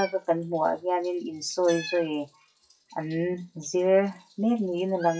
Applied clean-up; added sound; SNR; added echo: classical method WPE with log-MMSE.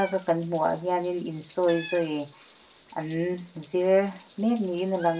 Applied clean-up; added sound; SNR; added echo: none; Meow; 18 dB; reverberation time 0.2 s.